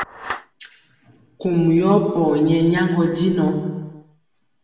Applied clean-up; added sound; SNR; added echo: none; Clapping; 19 dB; reverberation time 1.1 s.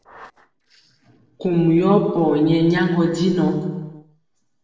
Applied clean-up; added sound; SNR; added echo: neural separator model SepFormer DNS4.